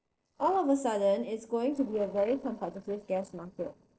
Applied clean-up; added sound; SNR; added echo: neural separator model SepFormer DNS4.